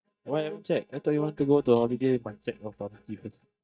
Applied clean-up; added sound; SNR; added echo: neural mask model DeepFilterNet 3.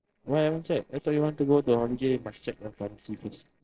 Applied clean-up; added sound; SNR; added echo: neural separator model SepFormer DNS4.